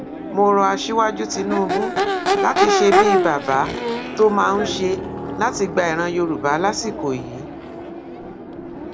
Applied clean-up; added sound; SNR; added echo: none; Crowd / Race car, auto racing / Accelerating, revving, vroom; 2 dB; none.